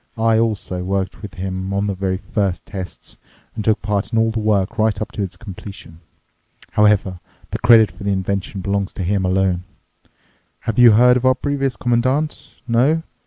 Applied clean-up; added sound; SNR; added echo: none; none; none; none.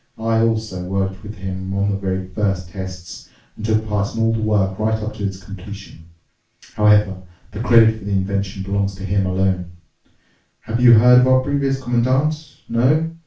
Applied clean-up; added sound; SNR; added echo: none; none; none; reverberation time 0.3 s.